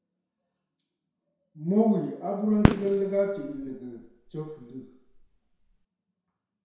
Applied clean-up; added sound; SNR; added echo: none; Fireworks; 1 dB; reverberation time 0.7 s.